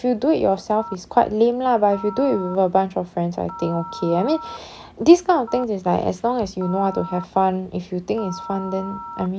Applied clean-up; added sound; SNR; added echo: none; Telephone; 16 dB; none.